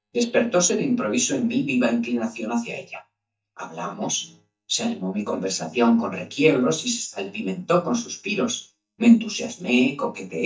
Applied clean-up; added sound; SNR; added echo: neural mask model DeepFilterNet 3.